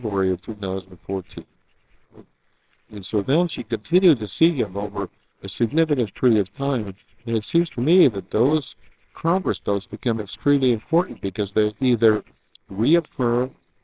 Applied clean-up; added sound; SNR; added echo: neural separator model SepFormer WHAMR!.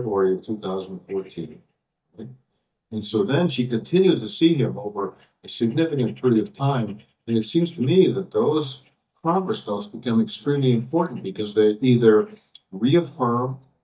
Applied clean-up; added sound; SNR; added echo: neural mask model DeepFilterNet 3.